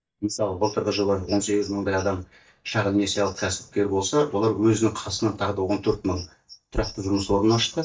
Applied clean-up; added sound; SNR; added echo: neural mask model DeepFilterNet 3.